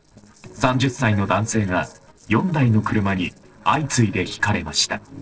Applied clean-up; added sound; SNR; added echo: neural separator model SepFormer DNS4.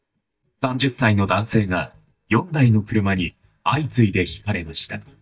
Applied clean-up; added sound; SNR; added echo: neural mask model DeepFilterNet 3.